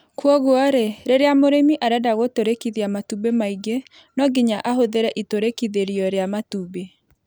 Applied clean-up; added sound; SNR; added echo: none; none; none; none.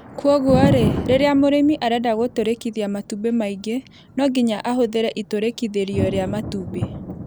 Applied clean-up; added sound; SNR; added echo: none; Thunder; 7 dB; none.